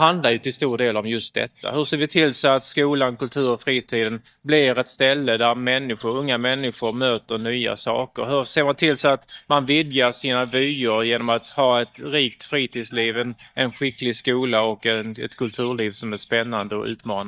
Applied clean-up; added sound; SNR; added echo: neural mask model DeepFilterNet 3.